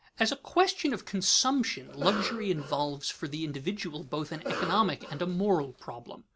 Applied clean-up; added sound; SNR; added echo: none; Cough; 11 dB; none.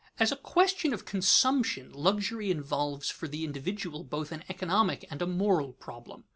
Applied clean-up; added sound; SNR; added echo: none; none; none; none.